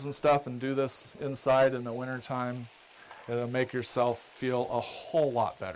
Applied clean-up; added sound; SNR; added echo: neural mask model Resemble Enhance denoiser.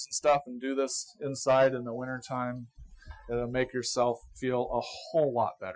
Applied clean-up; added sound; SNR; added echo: classical method Wiener filter.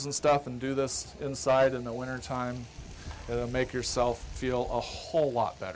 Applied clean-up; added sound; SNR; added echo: none; Wind; 13 dB; none.